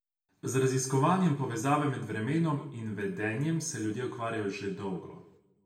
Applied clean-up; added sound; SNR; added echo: none; none; none; reverberation time 0.7 s.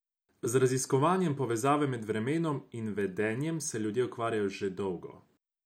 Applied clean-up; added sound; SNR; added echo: none; none; none; none.